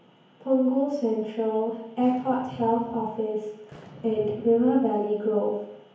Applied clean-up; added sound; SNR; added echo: none; Fireworks; 19 dB; reverberation time 1.0 s.